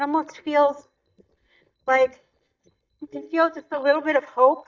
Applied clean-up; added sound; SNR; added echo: neural mask model DeepFilterNet 3.